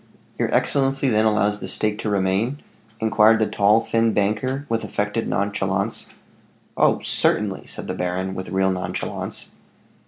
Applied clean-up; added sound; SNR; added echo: none; none; none; none.